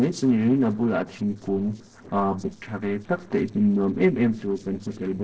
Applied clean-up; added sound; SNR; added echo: neural separator model SepFormer DNS4.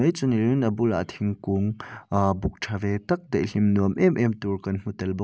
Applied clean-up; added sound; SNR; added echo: none; none; none; none.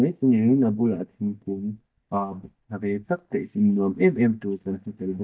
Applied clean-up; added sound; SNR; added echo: neural mask model DeepFilterNet 3.